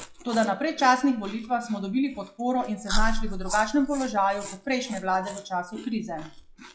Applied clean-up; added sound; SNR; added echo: classical method log-MMSE.